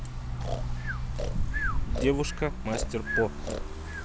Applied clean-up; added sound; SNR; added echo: none; Breathing; 8 dB; none.